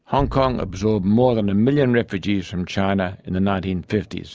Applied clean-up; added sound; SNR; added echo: none; Boom; 16 dB; none.